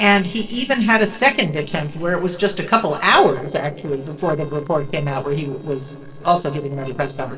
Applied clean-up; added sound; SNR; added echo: neural separator model SepFormer DNS4.